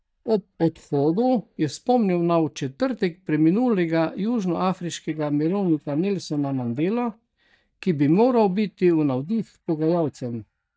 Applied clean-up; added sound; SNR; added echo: neural mask model DeepFilterNet 3.